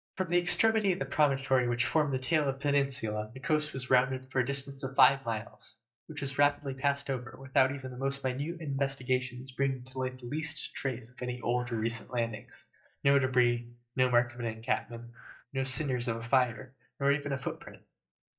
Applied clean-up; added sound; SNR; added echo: neural mask model DeepFilterNet 3.